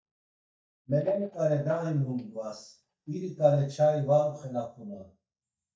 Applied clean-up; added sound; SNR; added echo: neural mask model DeepFilterNet 3.